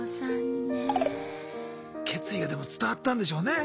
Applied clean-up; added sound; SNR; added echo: none; none; none; none.